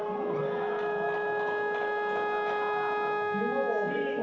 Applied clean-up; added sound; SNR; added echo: none; Wind instrument, woodwind instrument; -4 dB; reverberation time 0.9 s.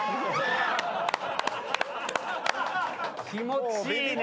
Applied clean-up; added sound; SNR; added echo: none; none; none; none.